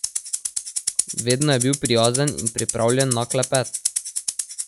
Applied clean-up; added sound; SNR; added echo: classical method log-MMSE.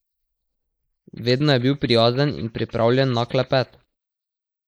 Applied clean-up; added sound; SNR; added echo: neural mask model Resemble Enhance denoiser.